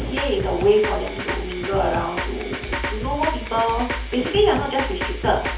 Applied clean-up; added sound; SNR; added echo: none; Drum kit; 5 dB; reverberation time 0.5 s.